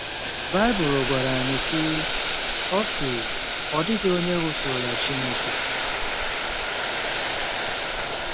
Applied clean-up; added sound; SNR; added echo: none; Boiling; -4 dB; none.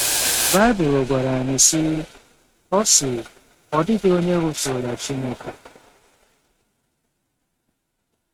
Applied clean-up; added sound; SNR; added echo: neural mask model RNNoise.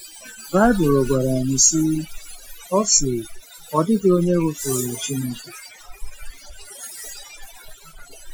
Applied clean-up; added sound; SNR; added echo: classical method Wiener filter.